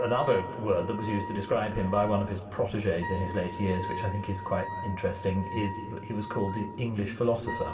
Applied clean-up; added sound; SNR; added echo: none; Wind instrument, woodwind instrument; 10 dB; reverberation time 2.5 s.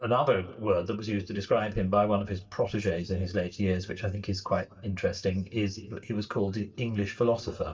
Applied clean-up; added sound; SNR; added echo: neural mask model DeepFilterNet 3.